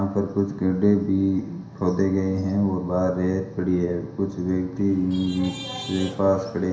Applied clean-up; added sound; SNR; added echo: none; Traffic noise, roadway noise / Vehicle horn, car horn, honking; 17 dB; reverberation time 0.7 s.